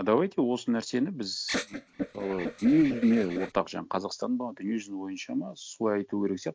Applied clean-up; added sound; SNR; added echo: neural mask model RNNoise.